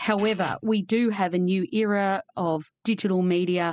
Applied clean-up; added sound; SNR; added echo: classical method spectral subtraction.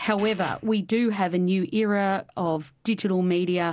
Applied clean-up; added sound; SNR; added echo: none; Fart; 17 dB; none.